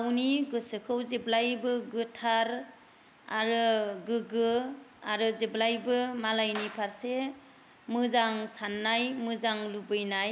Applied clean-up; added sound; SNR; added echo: none; none; none; none.